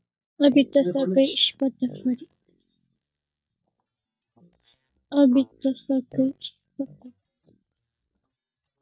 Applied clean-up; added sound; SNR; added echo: neural mask model DeepFilterNet 3.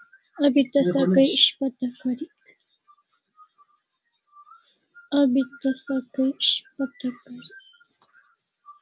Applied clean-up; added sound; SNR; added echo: none; none; none; none.